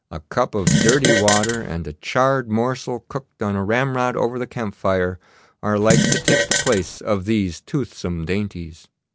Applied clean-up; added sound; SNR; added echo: none; Fart; -2 dB; none.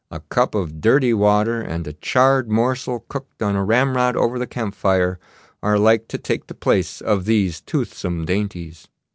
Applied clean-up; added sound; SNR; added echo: none; none; none; none.